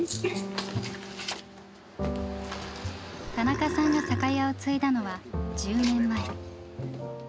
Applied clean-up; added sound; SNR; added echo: none; Burping, eructation; 6 dB; none.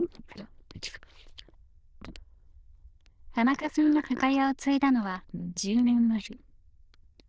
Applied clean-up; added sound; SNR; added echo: neural diffusion model UNIVERSE++.